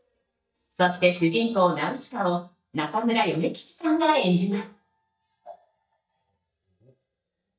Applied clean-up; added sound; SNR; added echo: neural mask model DeepFilterNet 3.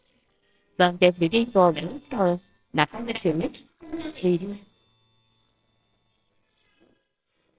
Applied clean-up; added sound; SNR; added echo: neural separator model SepFormer WHAMR!.